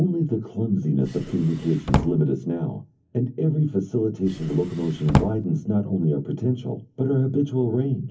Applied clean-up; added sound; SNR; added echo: none; Drawer open or close; 4 dB; reverberation time 0.3 s.